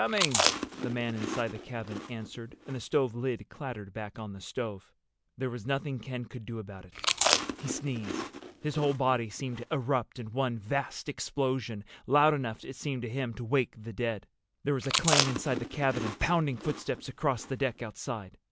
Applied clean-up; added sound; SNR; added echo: none; Chewing, mastication; 1 dB; none.